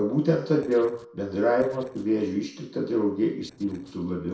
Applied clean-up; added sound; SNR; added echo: neural separator model SepFormer DNS4.